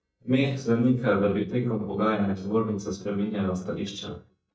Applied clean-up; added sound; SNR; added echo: neural mask model DeepFilterNet 3.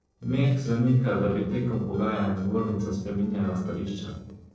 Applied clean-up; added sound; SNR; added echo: neural separator model SepFormer DNS4.